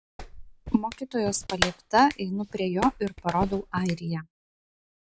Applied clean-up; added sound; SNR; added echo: none; Clapping; 8 dB; none.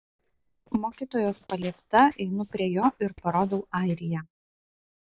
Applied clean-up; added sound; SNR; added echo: neural separator model SepFormer DNS4.